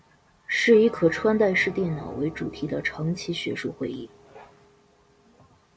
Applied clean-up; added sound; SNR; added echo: none; Bell; 20 dB; none.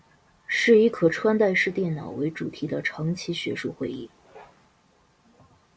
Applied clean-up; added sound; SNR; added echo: none; none; none; none.